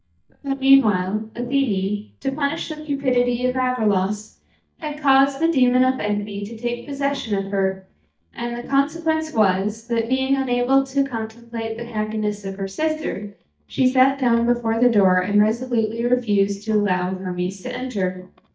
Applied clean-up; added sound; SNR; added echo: neural mask model DeepFilterNet 3.